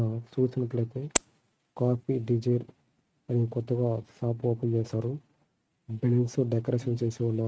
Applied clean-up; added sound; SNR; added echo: neural mask model RNNoise.